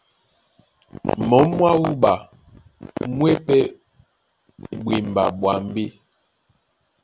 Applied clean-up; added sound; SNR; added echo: none; none; none; none.